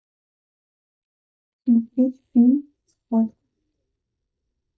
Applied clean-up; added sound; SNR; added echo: neural mask model DeepFilterNet 3.